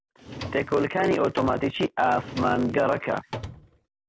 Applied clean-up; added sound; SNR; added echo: none; Drawer open or close; 13 dB; none.